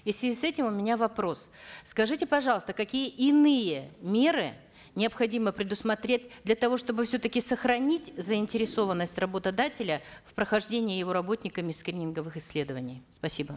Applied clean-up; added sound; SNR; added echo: none; none; none; none.